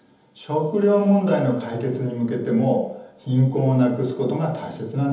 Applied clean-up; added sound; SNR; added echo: none; none; none; reverberation time 1.3 s.